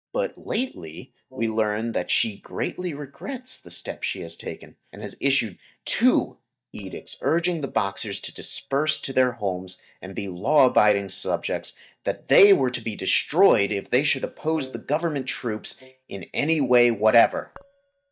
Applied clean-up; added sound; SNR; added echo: neural mask model DeepFilterNet 3.